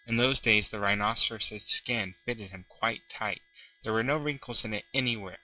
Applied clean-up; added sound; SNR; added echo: classical method log-MMSE.